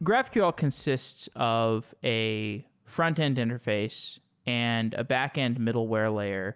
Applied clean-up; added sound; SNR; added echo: none; none; none; none.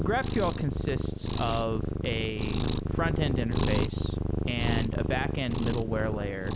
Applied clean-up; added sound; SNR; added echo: none; Cat; -3 dB; none.